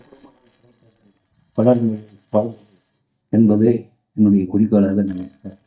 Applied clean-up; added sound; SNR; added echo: neural mask model DeepFilterNet 3.